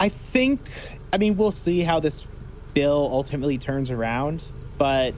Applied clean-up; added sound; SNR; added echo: none; Idling / Accelerating, revving, vroom / Car; 14 dB; none.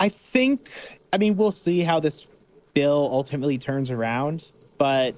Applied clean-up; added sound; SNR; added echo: neural separator model SepFormer DNS4.